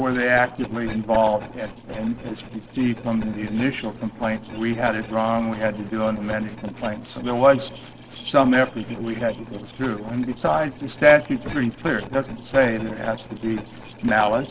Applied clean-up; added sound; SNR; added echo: neural separator model SepFormer DNS4.